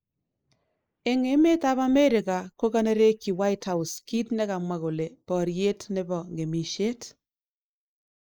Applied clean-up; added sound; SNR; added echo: neural mask model Resemble Enhance denoiser.